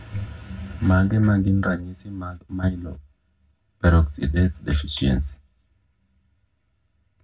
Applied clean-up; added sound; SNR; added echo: none; none; none; reverberation time 0.4 s.